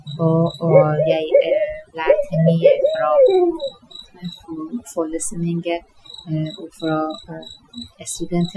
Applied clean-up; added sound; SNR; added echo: classical method Wiener filter.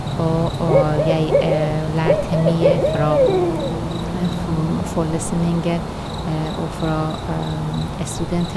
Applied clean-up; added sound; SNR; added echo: none; Cricket / Bird; -1 dB; none.